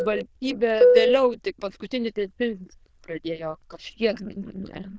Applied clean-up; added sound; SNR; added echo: neural diffusion model UNIVERSE++.